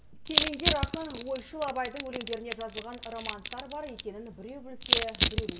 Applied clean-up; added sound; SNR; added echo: none; Crushing; -5 dB; reverberation time 0.7 s.